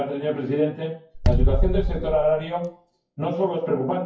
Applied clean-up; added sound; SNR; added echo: classical method WPE with log-MMSE.